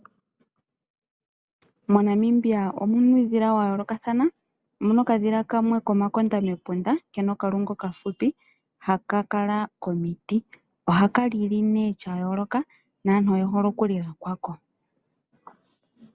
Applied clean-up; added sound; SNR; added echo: none; none; none; none.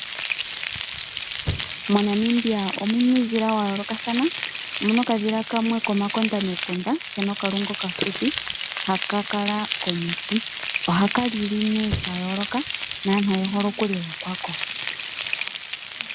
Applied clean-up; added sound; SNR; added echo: none; Frying (food); 5 dB; none.